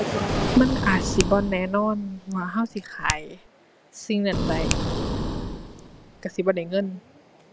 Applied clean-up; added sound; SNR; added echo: none; Boom + Finger snapping; 3 dB; none.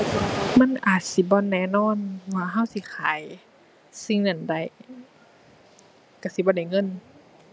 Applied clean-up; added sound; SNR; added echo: none; none; none; none.